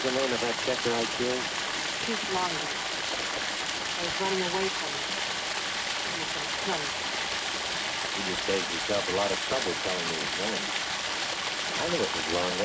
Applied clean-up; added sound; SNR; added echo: none; Stream; -3 dB; none.